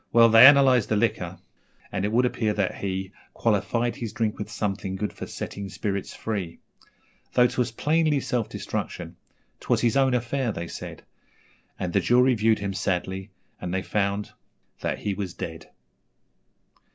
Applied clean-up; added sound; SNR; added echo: none; none; none; none.